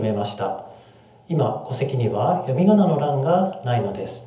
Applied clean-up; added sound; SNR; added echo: none; none; none; reverberation time 0.7 s.